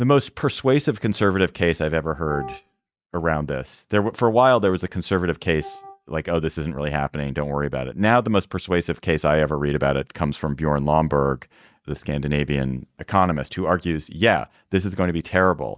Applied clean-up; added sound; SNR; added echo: neural mask model RNNoise.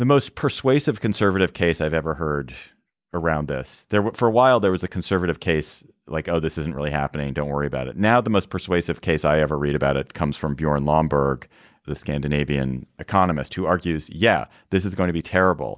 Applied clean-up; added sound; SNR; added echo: none; none; none; none.